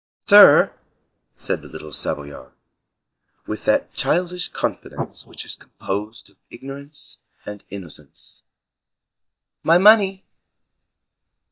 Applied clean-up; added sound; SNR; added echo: neural mask model DeepFilterNet 3.